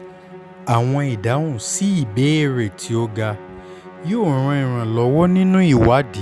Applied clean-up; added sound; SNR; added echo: none; Musical instrument; 19 dB; none.